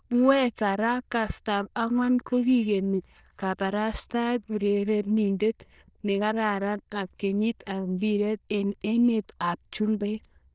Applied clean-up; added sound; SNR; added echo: neural diffusion model UNIVERSE++.